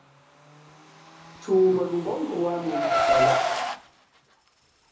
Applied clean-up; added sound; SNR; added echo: none; Car; 0 dB; reverberation time 0.6 s.